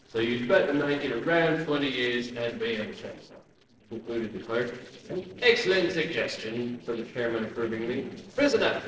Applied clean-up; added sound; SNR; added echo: neural separator model SepFormer DNS4.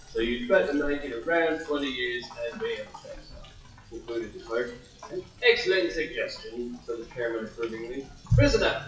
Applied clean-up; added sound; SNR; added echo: classical method WPE with log-MMSE.